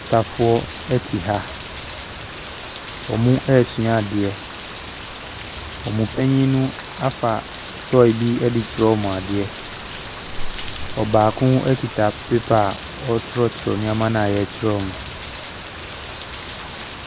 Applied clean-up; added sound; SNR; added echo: none; Rain; 11 dB; none.